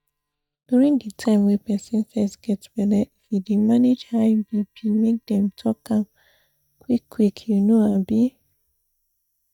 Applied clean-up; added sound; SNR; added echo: neural mask model DeepFilterNet 3.